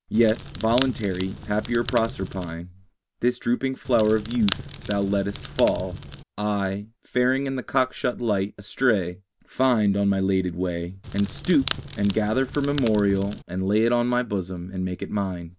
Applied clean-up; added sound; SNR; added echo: none; Crackle; 11 dB; none.